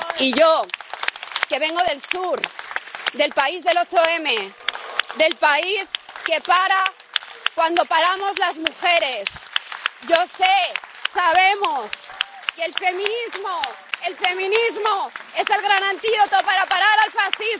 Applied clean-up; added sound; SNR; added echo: none; none; none; none.